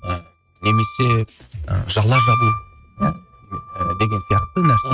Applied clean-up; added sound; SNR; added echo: neural mask model RNNoise.